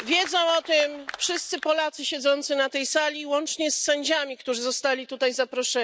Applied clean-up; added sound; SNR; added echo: none; none; none; none.